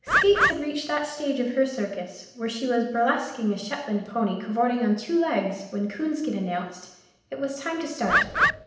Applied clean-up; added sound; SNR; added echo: none; Bird; -4 dB; reverberation time 0.8 s.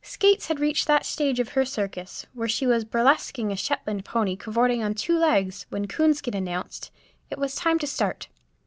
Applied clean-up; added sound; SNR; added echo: none; none; none; none.